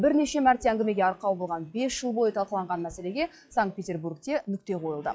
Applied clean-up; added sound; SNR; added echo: classical method log-MMSE.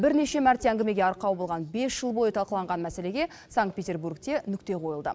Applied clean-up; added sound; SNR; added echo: none; none; none; none.